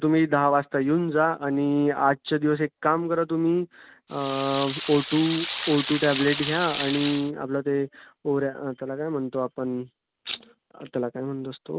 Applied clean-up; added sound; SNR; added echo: none; Rain; 7 dB; none.